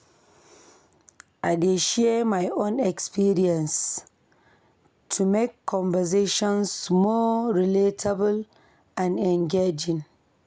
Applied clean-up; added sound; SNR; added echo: none; none; none; none.